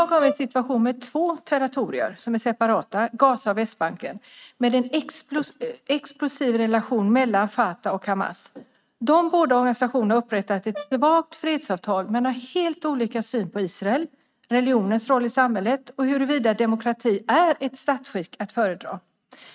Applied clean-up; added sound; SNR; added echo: neural mask model RNNoise.